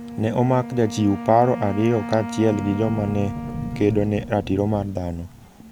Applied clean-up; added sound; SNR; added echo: none; Wind instrument, woodwind instrument + Sliding door; 10 dB; none.